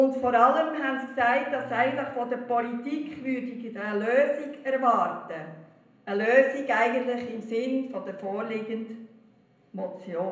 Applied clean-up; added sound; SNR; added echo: none; none; none; reverberation time 0.7 s.